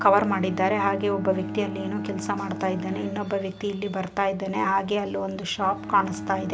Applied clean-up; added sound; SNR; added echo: none; Bowed string instrument; 10 dB; none.